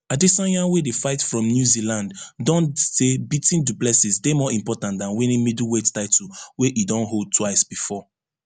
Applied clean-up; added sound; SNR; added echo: none; none; none; none.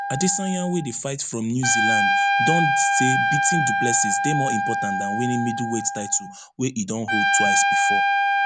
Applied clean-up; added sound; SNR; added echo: none; Trumpet; -4 dB; none.